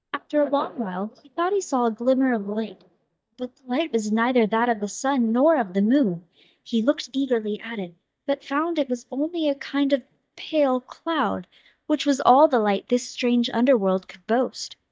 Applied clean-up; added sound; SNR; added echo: neural mask model DeepFilterNet 3.